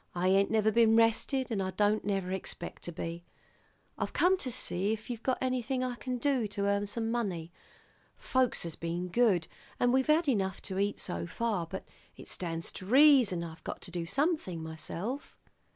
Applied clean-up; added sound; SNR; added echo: none; none; none; none.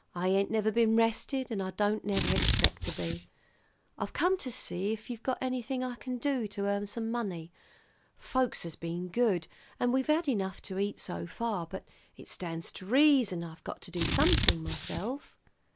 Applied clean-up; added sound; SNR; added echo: none; Scissors; -4 dB; none.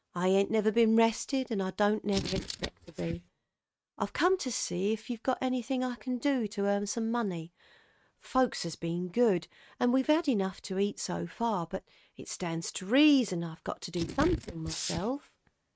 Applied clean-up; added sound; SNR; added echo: neural mask model RNNoise.